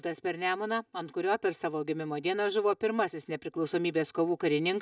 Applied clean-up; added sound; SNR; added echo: none; none; none; none.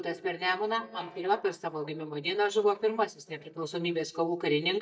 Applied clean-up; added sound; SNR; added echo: neural mask model DeepFilterNet 3.